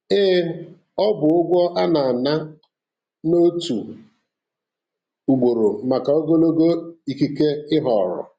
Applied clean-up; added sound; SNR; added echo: none; none; none; none.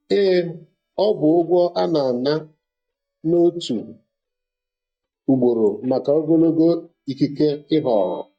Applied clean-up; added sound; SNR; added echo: neural mask model DeepFilterNet 3.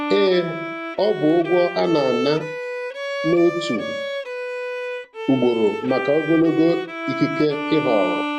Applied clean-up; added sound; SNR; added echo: none; Bowed string instrument; 6 dB; none.